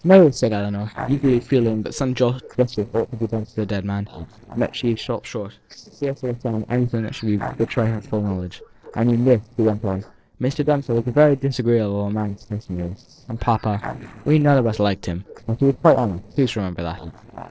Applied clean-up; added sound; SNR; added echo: neural separator model SepFormer DNS4.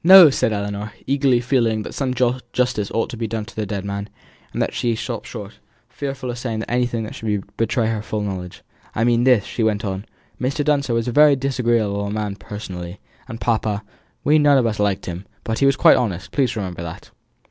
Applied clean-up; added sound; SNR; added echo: none; none; none; none.